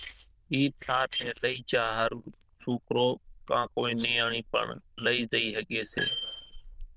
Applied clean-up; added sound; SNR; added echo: neural diffusion model UNIVERSE++.